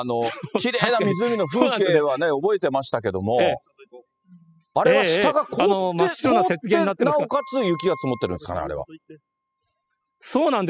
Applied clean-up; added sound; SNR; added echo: classical method spectral subtraction.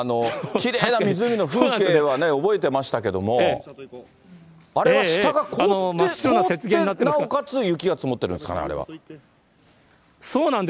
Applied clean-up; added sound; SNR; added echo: none; none; none; none.